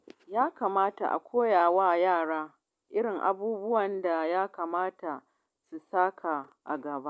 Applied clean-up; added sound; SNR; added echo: none; none; none; none.